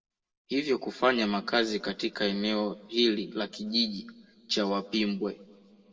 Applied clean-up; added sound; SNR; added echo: none; none; none; reverberation time 1.0 s.